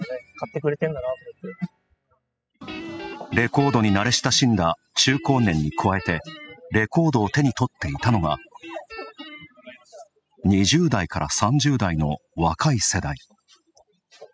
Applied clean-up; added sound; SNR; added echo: classical method spectral subtraction.